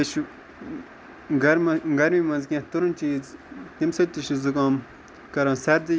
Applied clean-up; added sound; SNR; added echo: none; none; none; none.